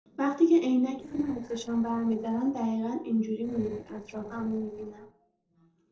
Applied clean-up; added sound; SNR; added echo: neural separator model SepFormer DNS4.